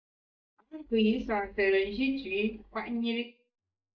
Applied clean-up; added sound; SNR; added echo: neural mask model DeepFilterNet 3.